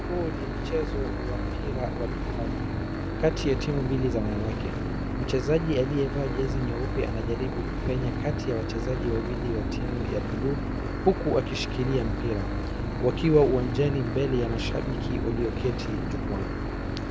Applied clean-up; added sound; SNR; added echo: none; Engine / Boat, Water vehicle; 0 dB; none.